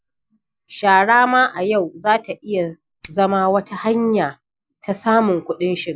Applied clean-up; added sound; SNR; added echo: neural mask model Resemble Enhance denoiser.